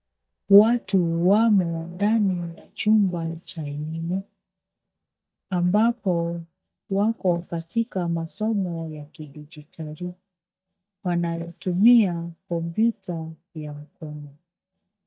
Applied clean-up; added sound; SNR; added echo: neural mask model DeepFilterNet 3.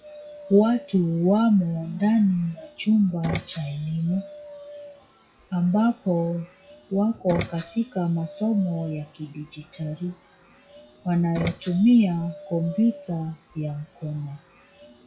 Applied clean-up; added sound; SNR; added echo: classical method WPE with log-MMSE.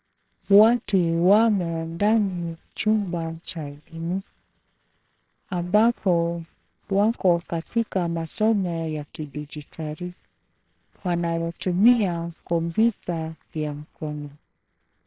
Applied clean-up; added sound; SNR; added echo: neural separator model SepFormer WHAMR!.